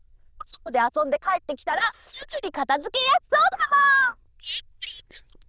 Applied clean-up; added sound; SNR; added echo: neural diffusion model UNIVERSE++.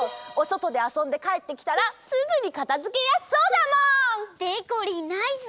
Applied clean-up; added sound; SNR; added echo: none; Cowbell; 19 dB; none.